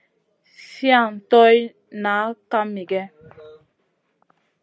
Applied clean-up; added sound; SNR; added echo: none; none; none; none.